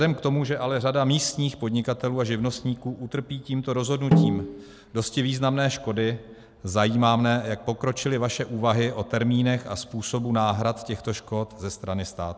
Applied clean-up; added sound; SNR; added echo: none; Snare drum; 0 dB; none.